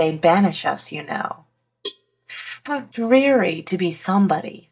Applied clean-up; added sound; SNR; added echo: neural mask model DeepFilterNet 3.